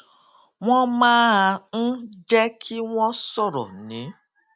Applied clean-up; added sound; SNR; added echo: none; none; none; none.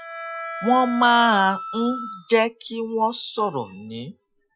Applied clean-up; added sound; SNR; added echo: classical method Wiener filter.